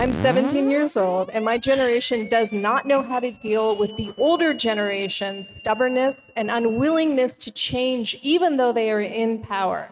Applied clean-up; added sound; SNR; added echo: neural mask model RNNoise.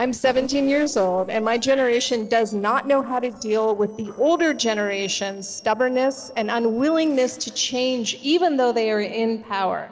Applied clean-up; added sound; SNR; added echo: neural separator model SepFormer DNS4.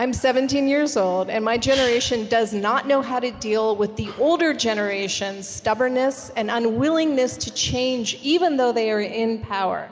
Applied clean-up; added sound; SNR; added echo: none; none; none; none.